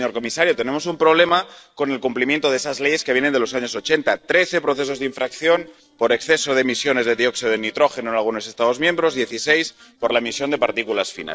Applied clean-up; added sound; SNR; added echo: neural separator model SepFormer DNS4.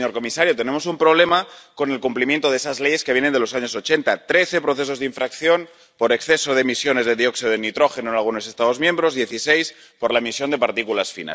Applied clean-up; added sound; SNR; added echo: none; none; none; none.